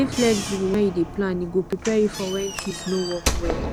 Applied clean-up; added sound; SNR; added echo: none; Knock / Slam; 6 dB; none.